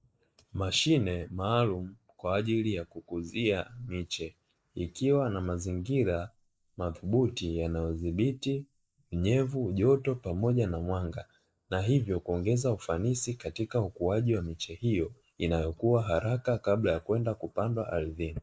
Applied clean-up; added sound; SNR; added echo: neural mask model Resemble Enhance denoiser.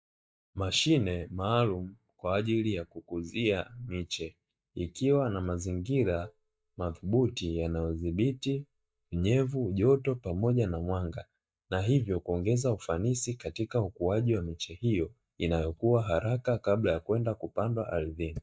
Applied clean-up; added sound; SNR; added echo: neural mask model DeepFilterNet 3.